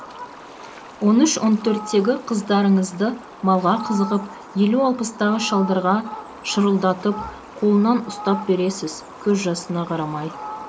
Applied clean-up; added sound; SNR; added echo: none; Fowl; 15 dB; none.